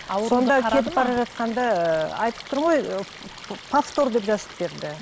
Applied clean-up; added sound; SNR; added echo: none; Stream; 17 dB; none.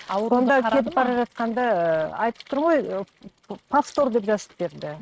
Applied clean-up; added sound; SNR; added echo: neural mask model RNNoise.